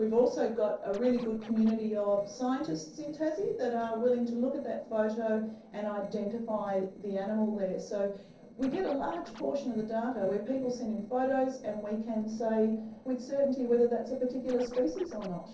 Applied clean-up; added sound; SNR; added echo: neural separator model SepFormer DNS4.